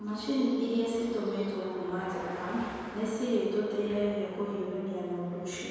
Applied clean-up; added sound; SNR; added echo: none; Car passing by; 16 dB; reverberation time 1.9 s.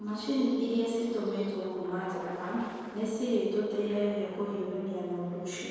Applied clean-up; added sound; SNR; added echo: neural separator model SepFormer DNS4.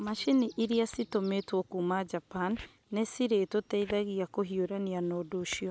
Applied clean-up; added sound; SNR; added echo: none; none; none; none.